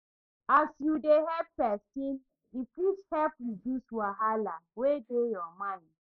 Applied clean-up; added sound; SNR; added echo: neural mask model Resemble Enhance denoiser.